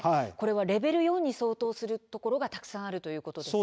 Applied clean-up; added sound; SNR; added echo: none; none; none; none.